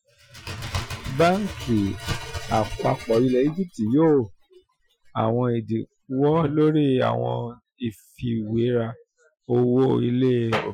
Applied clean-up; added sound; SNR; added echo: classical method Wiener filter.